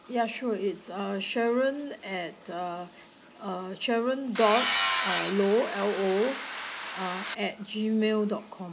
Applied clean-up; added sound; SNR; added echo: none; Tools; -3 dB; none.